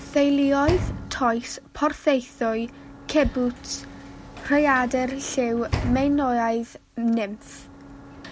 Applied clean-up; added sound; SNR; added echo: none; Sliding door / Slam; 11 dB; none.